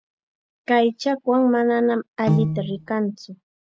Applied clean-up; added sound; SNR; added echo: none; Piano; 1 dB; none.